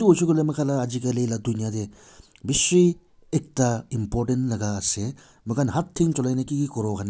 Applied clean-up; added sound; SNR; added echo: none; none; none; none.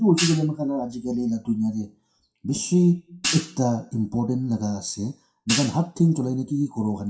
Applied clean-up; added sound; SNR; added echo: classical method WPE with log-MMSE.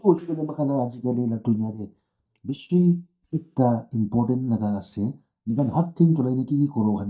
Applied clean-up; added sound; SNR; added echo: neural mask model DeepFilterNet 3.